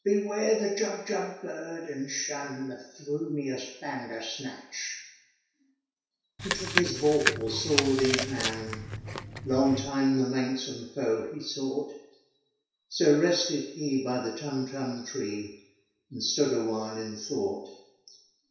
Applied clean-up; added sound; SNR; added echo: none; Chewing, mastication; 2 dB; reverberation time 0.7 s.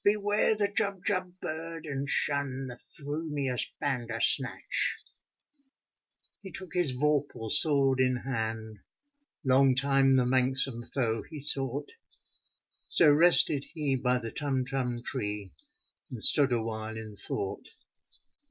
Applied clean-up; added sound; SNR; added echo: none; none; none; none.